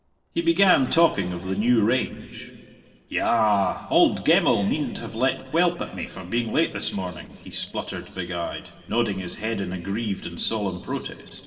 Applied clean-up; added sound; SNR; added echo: neural separator model SepFormer DNS4.